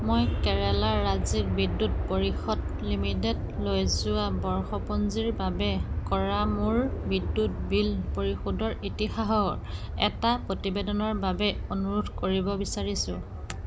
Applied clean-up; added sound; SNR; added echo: none; Aircraft; 2 dB; none.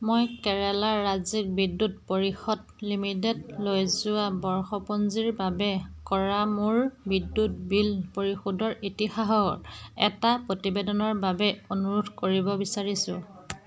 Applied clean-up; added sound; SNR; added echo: none; none; none; none.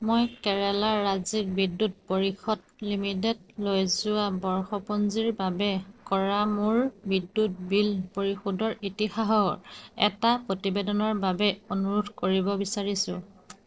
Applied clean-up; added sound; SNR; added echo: neural separator model SepFormer DNS4.